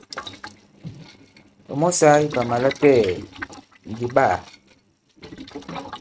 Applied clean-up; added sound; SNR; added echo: neural mask model RNNoise.